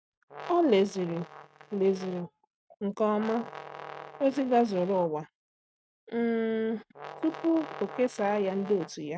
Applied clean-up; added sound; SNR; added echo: neural mask model RNNoise.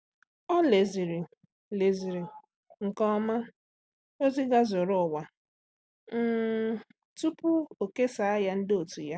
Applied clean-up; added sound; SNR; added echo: none; none; none; none.